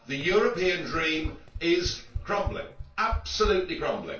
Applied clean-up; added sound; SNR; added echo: none; Run; 9 dB; reverberation time 0.3 s.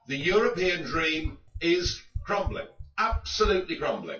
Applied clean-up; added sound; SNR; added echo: classical method WPE with log-MMSE.